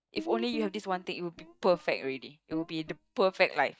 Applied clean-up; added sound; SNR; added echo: neural mask model DeepFilterNet 3.